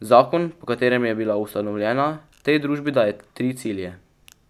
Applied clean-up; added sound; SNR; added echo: none; none; none; none.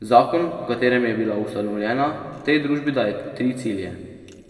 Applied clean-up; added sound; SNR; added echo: none; none; none; reverberation time 1.9 s.